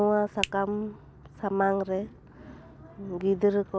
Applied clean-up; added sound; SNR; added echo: none; Finger snapping; 9 dB; none.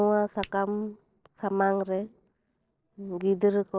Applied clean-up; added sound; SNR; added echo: neural separator model SepFormer DNS4.